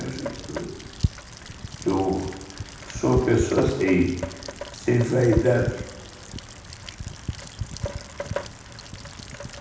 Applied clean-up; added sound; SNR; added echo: none; Rain; 7 dB; reverberation time 0.9 s.